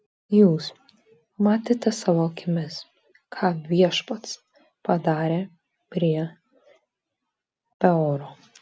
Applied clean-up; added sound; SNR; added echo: none; none; none; none.